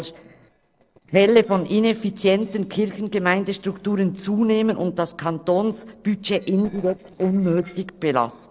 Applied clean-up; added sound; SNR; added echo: neural separator model SepFormer DNS4.